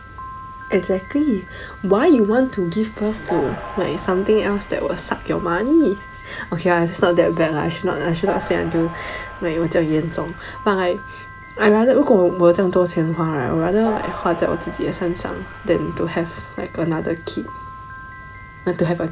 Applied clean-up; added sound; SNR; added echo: none; Piano + Train; 15 dB; none.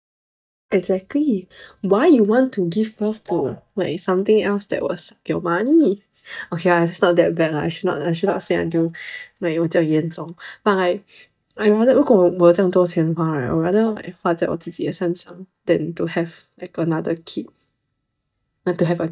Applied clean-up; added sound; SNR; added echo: neural mask model DeepFilterNet 3.